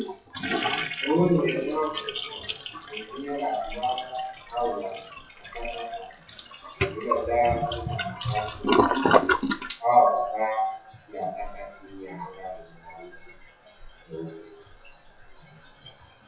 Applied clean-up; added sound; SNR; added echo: classical method WPE with log-MMSE.